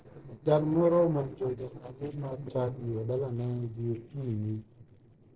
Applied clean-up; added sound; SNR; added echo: neural separator model SepFormer DNS4.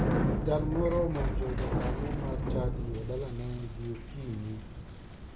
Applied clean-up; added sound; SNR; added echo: none; Bicycle; -3 dB; reverberation time 0.4 s.